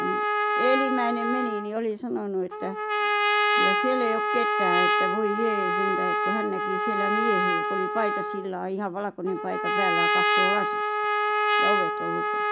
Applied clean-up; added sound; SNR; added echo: none; Trumpet; -5 dB; none.